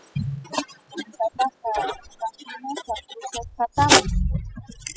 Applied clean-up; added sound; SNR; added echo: classical method spectral subtraction.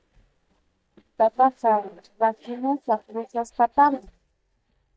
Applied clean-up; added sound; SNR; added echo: neural mask model DeepFilterNet 3.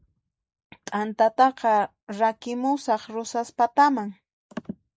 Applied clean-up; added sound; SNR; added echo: none; none; none; none.